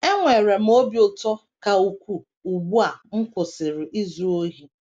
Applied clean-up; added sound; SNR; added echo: none; none; none; none.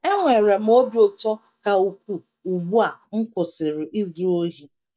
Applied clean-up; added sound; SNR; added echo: neural mask model DeepFilterNet 3.